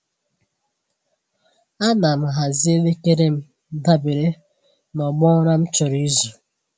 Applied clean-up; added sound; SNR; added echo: none; none; none; none.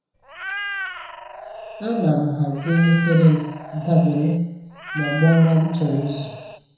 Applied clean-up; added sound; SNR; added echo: none; Meow; 12 dB; reverberation time 1.0 s.